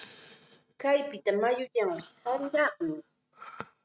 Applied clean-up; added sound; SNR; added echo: neural mask model RNNoise.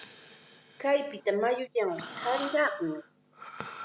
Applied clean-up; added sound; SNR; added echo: none; Breathing; 12 dB; none.